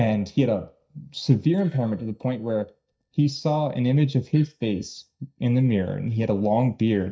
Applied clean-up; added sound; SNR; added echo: neural mask model DeepFilterNet 3.